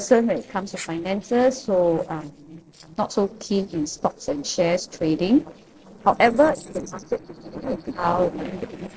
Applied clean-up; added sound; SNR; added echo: neural separator model SepFormer DNS4.